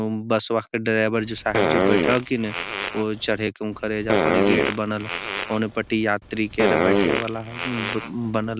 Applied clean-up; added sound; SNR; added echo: none; Fart; -1 dB; none.